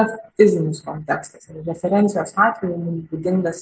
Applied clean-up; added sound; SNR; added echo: none; none; none; none.